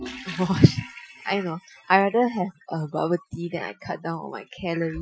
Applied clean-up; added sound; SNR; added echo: classical method Wiener filter.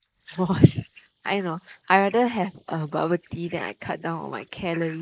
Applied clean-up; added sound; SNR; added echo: neural mask model Resemble Enhance denoiser.